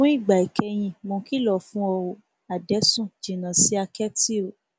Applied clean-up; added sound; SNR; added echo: none; none; none; none.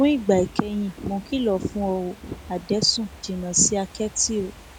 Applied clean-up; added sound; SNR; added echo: none; Fireworks / Ocean; 14 dB; none.